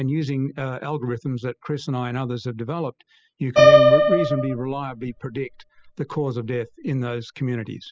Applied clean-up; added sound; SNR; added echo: classical method spectral subtraction.